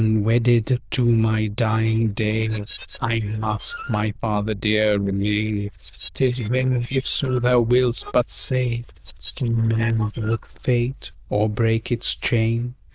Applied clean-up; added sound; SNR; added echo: neural diffusion model UNIVERSE++.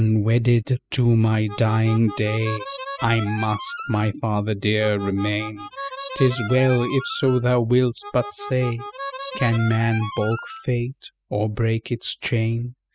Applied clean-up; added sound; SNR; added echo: classical method spectral subtraction.